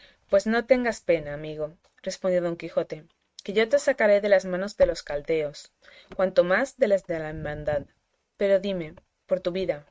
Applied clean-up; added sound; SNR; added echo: neural mask model RNNoise.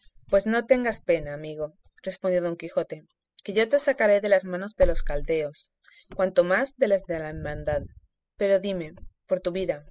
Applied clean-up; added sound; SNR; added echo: classical method spectral subtraction.